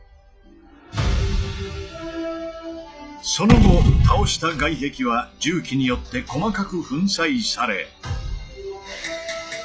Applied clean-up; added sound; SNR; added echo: classical method log-MMSE.